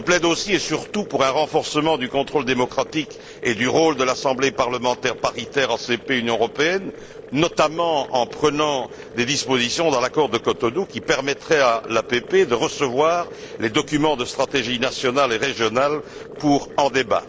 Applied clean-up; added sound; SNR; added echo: none; Boiling; 17 dB; none.